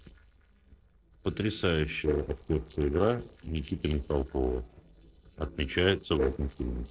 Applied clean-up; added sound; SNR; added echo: neural separator model SepFormer DNS4.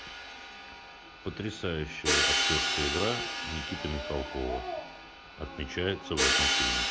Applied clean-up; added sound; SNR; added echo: none; Hi-hat; -3 dB; none.